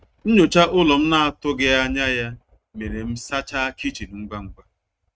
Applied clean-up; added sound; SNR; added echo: neural mask model RNNoise.